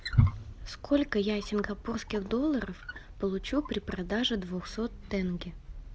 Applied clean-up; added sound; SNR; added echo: none; Wild animals; 3 dB; none.